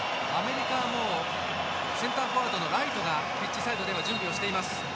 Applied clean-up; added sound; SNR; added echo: none; none; none; none.